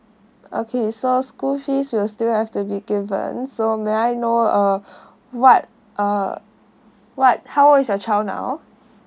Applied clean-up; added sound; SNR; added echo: none; none; none; none.